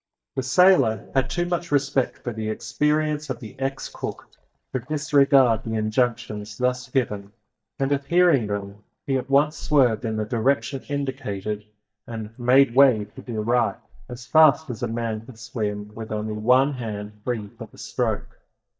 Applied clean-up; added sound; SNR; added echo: neural mask model DeepFilterNet 3.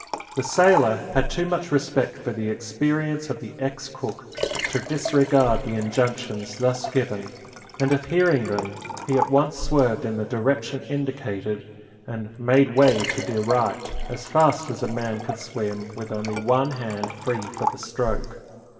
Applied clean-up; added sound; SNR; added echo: none; Liquid; 9 dB; reverberation time 2.2 s.